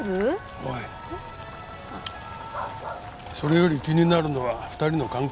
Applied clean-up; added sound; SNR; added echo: none; none; none; none.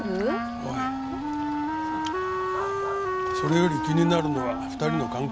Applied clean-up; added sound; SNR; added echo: none; Wind instrument, woodwind instrument; 0 dB; none.